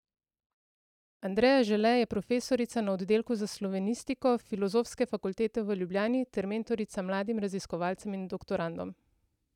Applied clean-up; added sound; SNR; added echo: neural mask model DeepFilterNet 3.